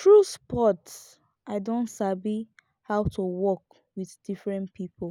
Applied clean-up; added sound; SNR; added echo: none; none; none; none.